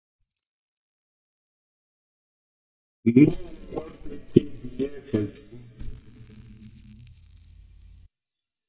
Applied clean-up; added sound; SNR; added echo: neural mask model DeepFilterNet 3.